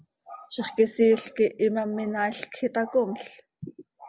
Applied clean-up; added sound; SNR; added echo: none; none; none; none.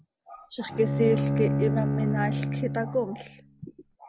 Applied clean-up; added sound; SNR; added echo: none; Bowed string instrument; -1 dB; none.